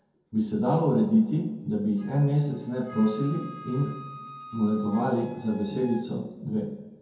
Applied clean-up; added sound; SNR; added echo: none; Wind instrument, woodwind instrument; 20 dB; reverberation time 0.6 s.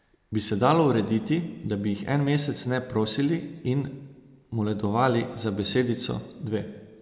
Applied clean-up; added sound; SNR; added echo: none; none; none; none.